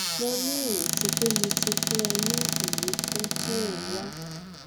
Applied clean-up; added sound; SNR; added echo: none; Squeak / Cupboard open or close; -4 dB; none.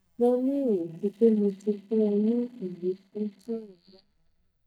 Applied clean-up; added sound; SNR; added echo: neural mask model DeepFilterNet 3.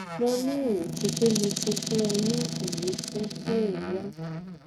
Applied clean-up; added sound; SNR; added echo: neural mask model RNNoise.